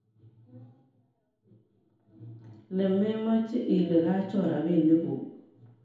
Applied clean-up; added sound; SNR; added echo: none; none; none; reverberation time 2.0 s.